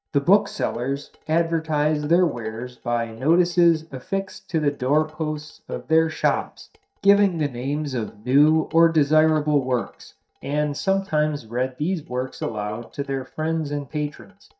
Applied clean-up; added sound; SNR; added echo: neural mask model DeepFilterNet 3.